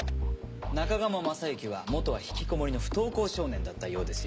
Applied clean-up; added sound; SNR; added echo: none; none; none; none.